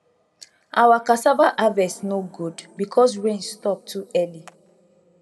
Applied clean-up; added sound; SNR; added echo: none; none; none; reverberation time 1.3 s.